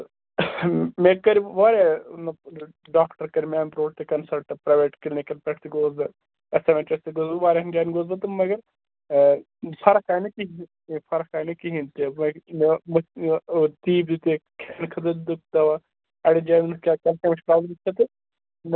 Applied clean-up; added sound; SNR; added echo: none; none; none; none.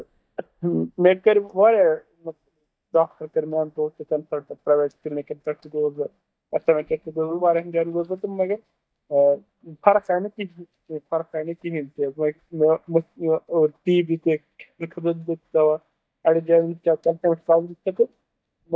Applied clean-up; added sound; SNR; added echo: neural mask model DeepFilterNet 3.